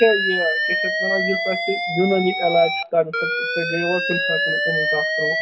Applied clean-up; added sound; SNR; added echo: classical method WPE with log-MMSE.